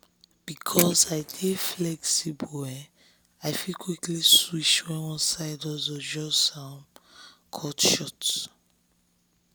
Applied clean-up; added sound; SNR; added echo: none; Fire; 14 dB; none.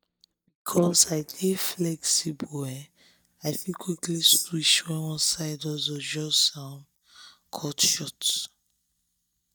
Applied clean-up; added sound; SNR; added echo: neural mask model DeepFilterNet 3.